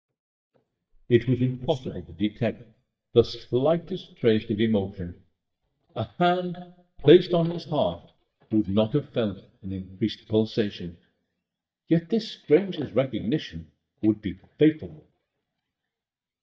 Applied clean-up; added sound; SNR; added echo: neural mask model DeepFilterNet 3.